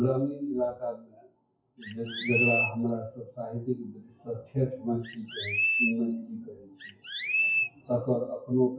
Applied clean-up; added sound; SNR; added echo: classical method WPE with log-MMSE.